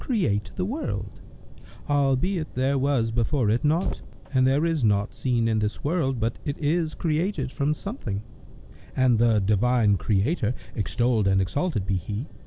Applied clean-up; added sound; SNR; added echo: none; Fire; 14 dB; none.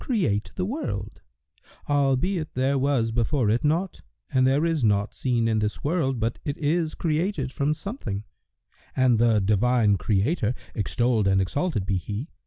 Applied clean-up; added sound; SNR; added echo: none; none; none; none.